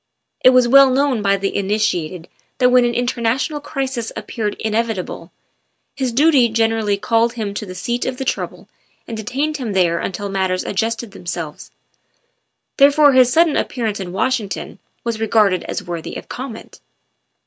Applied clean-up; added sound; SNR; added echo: none; none; none; none.